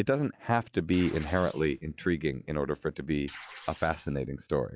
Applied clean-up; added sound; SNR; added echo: classical method log-MMSE.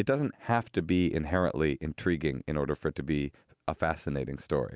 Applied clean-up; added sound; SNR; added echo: none; none; none; none.